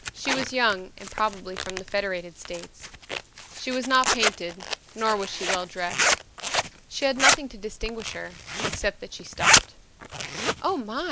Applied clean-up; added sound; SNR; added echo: none; Zipper (clothing); -1 dB; none.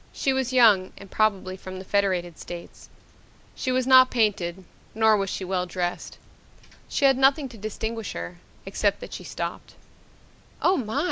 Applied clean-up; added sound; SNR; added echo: none; none; none; none.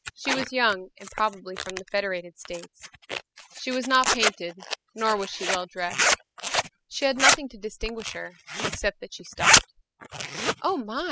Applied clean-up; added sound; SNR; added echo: classical method spectral subtraction.